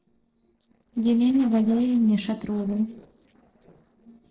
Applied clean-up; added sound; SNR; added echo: neural separator model SepFormer DNS4.